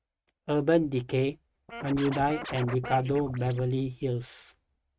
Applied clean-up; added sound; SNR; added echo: neural mask model RNNoise.